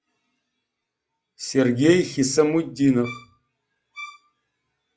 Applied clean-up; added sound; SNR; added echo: classical method log-MMSE.